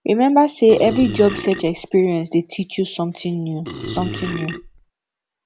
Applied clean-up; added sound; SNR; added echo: none; Burping, eructation; 10 dB; none.